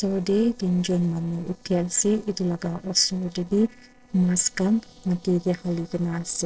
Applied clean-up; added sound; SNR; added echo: neural separator model SepFormer DNS4.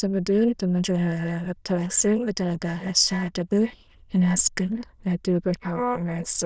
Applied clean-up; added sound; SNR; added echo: neural diffusion model UNIVERSE++.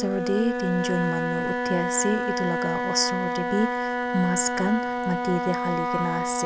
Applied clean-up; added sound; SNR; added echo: none; Wind instrument, woodwind instrument; 0 dB; none.